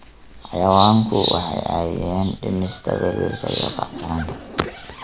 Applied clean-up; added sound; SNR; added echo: none; Zipper (clothing); 17 dB; none.